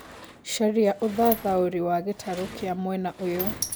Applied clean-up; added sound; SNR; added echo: none; Sliding door; 11 dB; none.